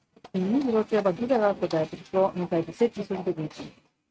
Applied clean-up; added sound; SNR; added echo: neural mask model RNNoise.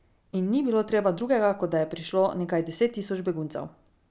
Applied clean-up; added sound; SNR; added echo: none; none; none; none.